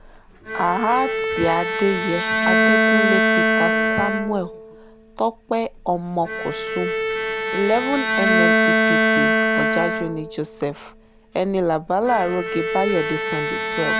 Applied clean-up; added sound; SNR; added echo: none; Bowed string instrument; -2 dB; none.